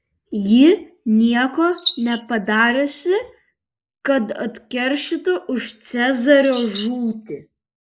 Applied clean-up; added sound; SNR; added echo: neural mask model Resemble Enhance denoiser.